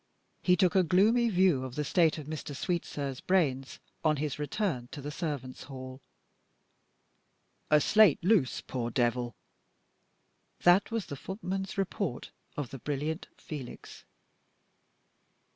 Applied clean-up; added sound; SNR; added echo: none; none; none; none.